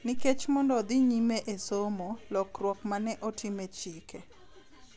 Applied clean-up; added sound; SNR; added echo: none; none; none; none.